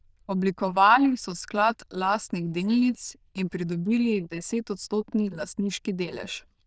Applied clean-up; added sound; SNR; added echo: neural diffusion model UNIVERSE++.